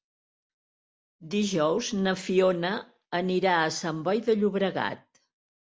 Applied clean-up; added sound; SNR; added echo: none; none; none; none.